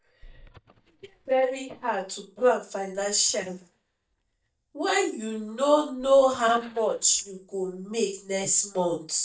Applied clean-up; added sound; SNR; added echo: neural mask model DeepFilterNet 3.